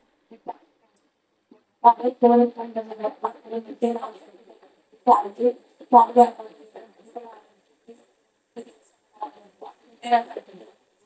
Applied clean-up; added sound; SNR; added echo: neural mask model DeepFilterNet 3.